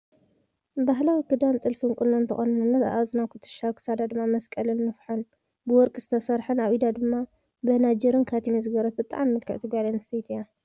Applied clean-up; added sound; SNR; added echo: none; none; none; none.